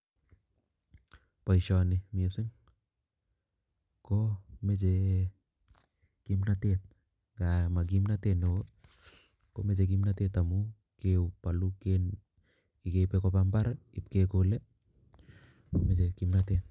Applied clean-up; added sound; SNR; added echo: none; none; none; none.